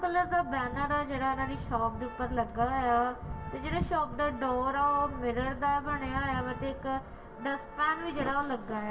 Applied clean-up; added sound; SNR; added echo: none; Organ; 18 dB; reverberation time 0.1 s.